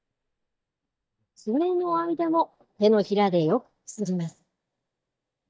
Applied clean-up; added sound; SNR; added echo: neural mask model DeepFilterNet 3.